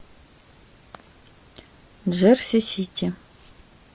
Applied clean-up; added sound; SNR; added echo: none; none; none; none.